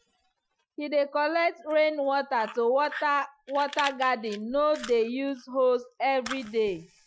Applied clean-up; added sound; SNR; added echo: classical method Wiener filter.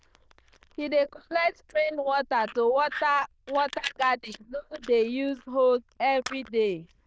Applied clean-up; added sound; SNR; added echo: neural diffusion model UNIVERSE++.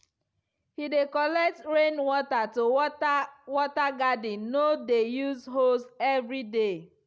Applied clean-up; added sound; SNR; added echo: none; none; none; none.